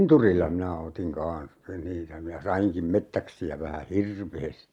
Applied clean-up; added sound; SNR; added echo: neural mask model Resemble Enhance denoiser.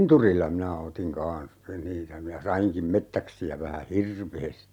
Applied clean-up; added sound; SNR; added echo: none; none; none; none.